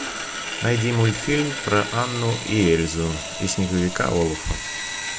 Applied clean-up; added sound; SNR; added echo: none; Sawing; 7 dB; none.